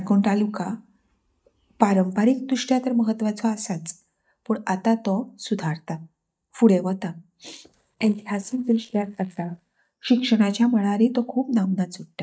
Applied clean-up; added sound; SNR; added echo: neural mask model DeepFilterNet 3.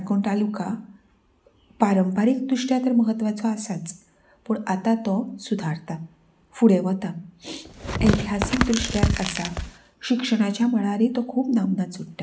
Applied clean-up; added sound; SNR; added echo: none; Tearing; 2 dB; none.